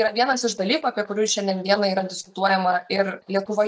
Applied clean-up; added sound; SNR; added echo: neural mask model DeepFilterNet 3.